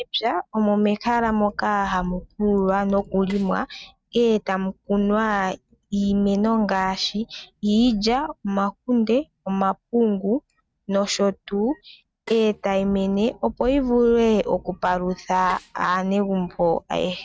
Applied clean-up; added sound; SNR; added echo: neural mask model RNNoise.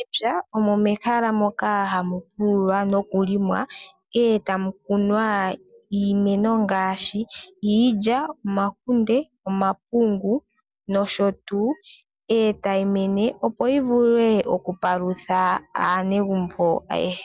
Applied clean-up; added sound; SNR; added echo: none; none; none; none.